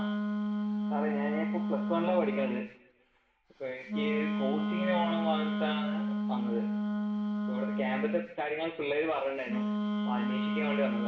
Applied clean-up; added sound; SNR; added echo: none; Wind instrument, woodwind instrument; -2 dB; reverberation time 0.8 s.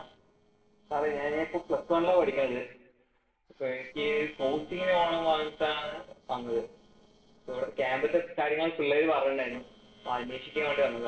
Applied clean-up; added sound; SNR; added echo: neural separator model SepFormer DNS4.